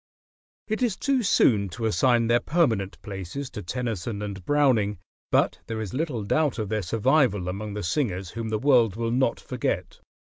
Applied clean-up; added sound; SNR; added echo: none; none; none; none.